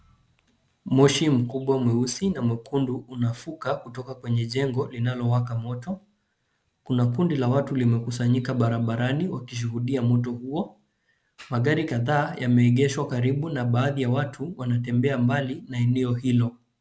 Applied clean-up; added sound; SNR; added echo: none; none; none; none.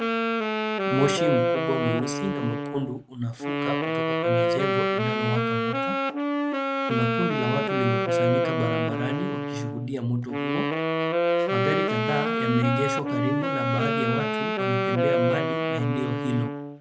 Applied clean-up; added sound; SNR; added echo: none; Wind instrument, woodwind instrument; -3 dB; none.